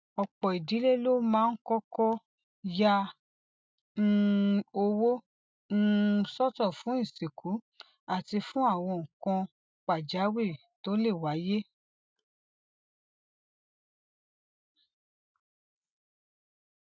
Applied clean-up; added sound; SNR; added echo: none; none; none; none.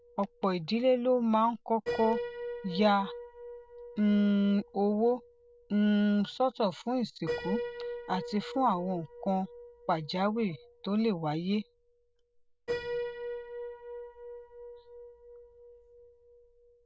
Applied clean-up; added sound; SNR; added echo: none; Piano; 11 dB; none.